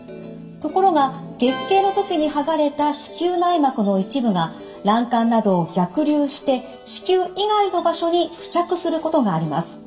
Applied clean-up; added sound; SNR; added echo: none; none; none; reverberation time 0.7 s.